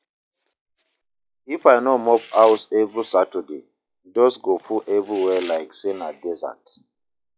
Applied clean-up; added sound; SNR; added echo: classical method log-MMSE.